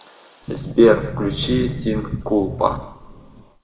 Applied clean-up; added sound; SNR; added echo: none; Sliding door; 8 dB; reverberation time 1.6 s.